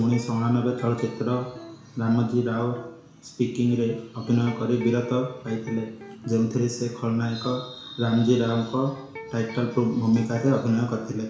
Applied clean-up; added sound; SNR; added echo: none; Electric guitar; 19 dB; reverberation time 0.7 s.